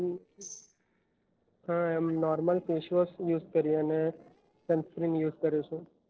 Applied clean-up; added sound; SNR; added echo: neural separator model SepFormer DNS4.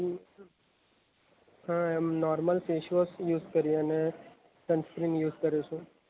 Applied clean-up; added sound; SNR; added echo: none; none; none; none.